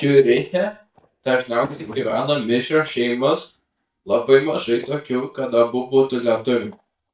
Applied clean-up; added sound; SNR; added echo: neural mask model DeepFilterNet 3.